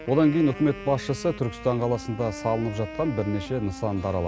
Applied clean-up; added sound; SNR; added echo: none; Wind instrument, woodwind instrument; 14 dB; none.